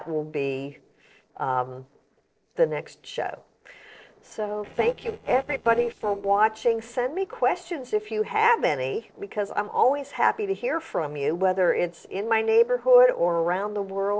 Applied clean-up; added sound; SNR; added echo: neural separator model SepFormer DNS4.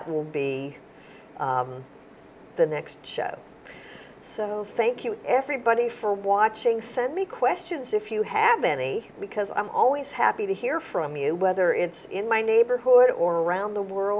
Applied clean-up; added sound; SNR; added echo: none; none; none; none.